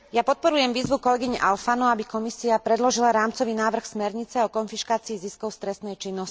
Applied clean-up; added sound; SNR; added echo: none; none; none; none.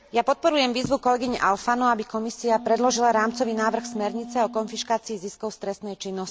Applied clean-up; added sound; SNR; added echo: none; Wind instrument, woodwind instrument; 15 dB; none.